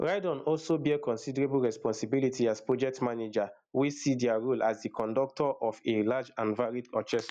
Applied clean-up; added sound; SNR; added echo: none; none; none; none.